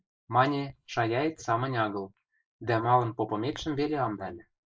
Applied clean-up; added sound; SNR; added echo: neural mask model Resemble Enhance denoiser.